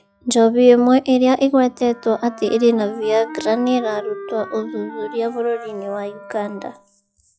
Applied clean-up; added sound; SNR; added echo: classical method log-MMSE.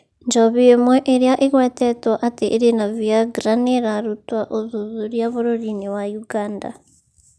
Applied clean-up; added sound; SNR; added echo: none; none; none; none.